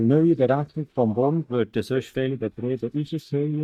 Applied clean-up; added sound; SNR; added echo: neural mask model DeepFilterNet 3.